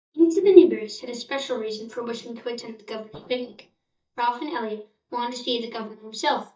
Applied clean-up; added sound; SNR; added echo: neural mask model DeepFilterNet 3.